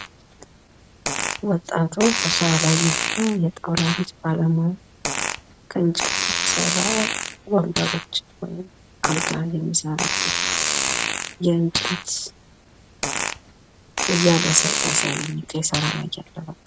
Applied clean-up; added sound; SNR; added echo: none; Fart; 2 dB; none.